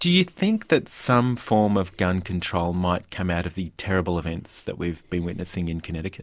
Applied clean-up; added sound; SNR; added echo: none; none; none; none.